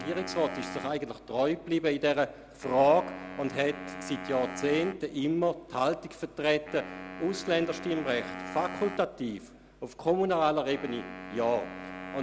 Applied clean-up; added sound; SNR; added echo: none; Wind instrument, woodwind instrument; 13 dB; none.